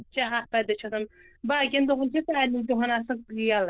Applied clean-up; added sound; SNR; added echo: neural diffusion model UNIVERSE++.